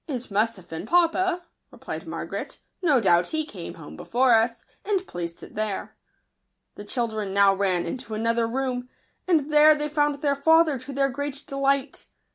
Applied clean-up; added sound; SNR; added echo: none; none; none; none.